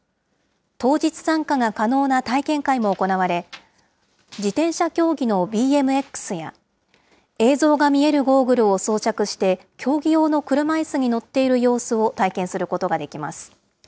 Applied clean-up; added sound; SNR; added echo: none; none; none; none.